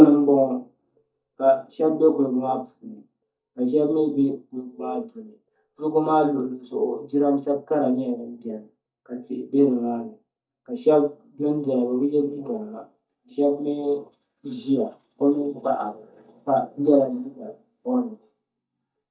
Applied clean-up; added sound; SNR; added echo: neural mask model DeepFilterNet 3.